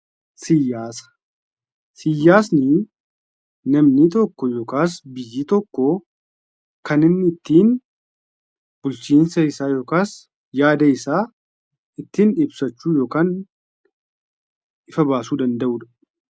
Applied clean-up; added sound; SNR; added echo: none; none; none; none.